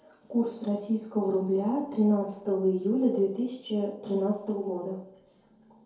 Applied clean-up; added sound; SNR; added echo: none; none; none; reverberation time 2.2 s.